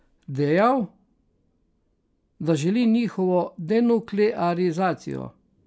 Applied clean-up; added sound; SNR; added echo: none; none; none; none.